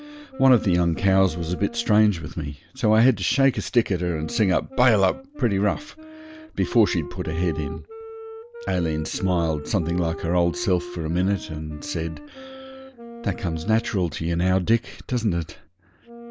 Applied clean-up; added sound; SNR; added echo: none; Wind instrument, woodwind instrument; 15 dB; none.